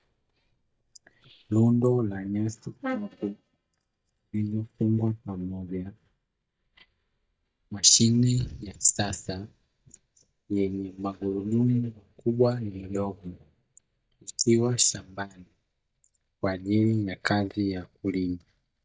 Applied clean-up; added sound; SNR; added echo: neural mask model DeepFilterNet 3.